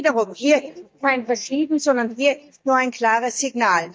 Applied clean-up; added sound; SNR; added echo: neural mask model DeepFilterNet 3.